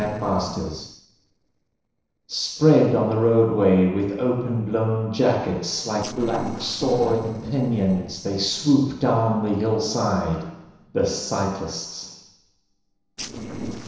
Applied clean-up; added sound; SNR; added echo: neural separator model SepFormer DNS4.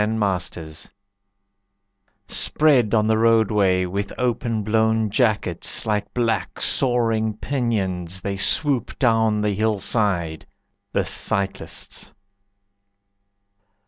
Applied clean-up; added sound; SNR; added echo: none; none; none; none.